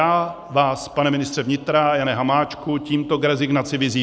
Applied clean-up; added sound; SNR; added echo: none; none; none; none.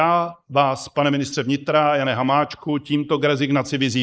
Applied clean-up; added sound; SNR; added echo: neural mask model Resemble Enhance denoiser.